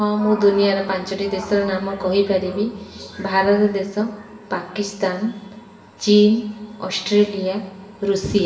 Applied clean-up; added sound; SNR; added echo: none; none; none; reverberation time 1.0 s.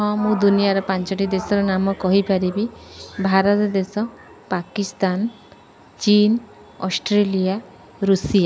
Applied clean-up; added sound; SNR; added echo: none; none; none; none.